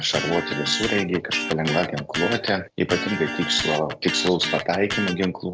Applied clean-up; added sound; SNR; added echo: none; Electric guitar; 5 dB; none.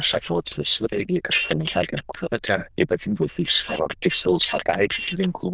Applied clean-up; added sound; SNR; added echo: neural diffusion model UNIVERSE++.